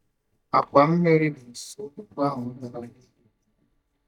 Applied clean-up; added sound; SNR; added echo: neural mask model DeepFilterNet 3.